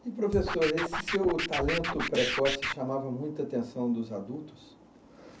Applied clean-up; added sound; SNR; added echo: none; Scratching (performance technique); 2 dB; none.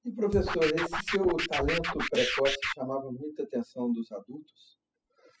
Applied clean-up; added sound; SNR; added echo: classical method spectral subtraction.